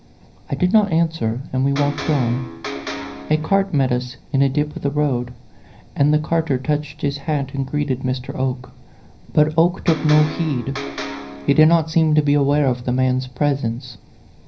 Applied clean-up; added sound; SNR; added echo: none; Electric guitar; 9 dB; reverberation time 0.5 s.